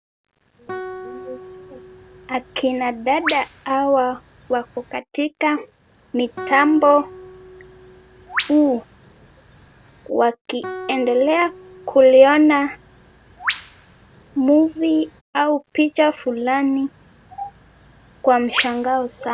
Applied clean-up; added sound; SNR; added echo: none; Bird vocalization, bird call, bird song + Guitar; 12 dB; none.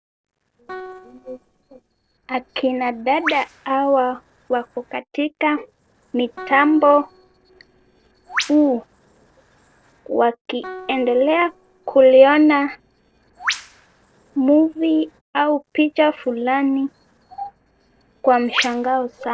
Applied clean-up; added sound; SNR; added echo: neural separator model SepFormer DNS4.